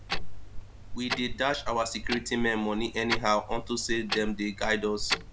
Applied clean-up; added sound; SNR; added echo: none; Clock; 3 dB; none.